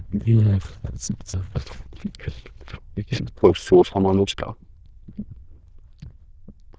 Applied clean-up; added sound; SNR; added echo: neural diffusion model UNIVERSE++.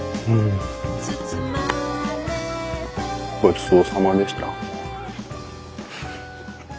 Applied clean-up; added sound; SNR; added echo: none; none; none; none.